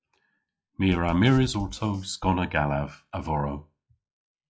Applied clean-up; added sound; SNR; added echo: classical method log-MMSE.